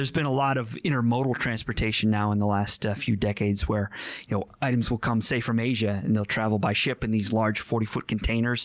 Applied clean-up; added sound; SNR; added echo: none; none; none; none.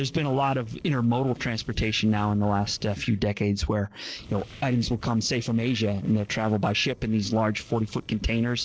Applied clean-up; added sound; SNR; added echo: neural separator model SepFormer DNS4.